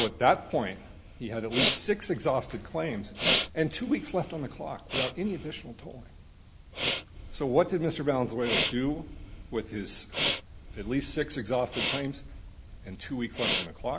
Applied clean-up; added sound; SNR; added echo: none; Respiratory sounds; 4 dB; none.